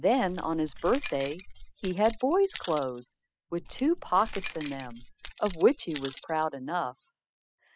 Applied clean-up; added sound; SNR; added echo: classical method spectral subtraction.